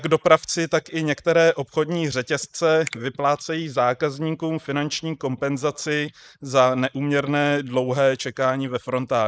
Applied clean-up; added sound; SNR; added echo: neural mask model Resemble Enhance denoiser.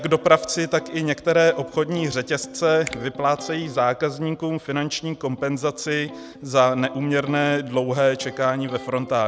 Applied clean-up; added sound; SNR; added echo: none; Electric guitar + Finger snapping; 17 dB; none.